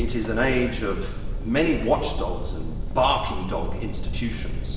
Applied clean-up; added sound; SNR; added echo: none; Fire; 1 dB; reverberation time 1.3 s.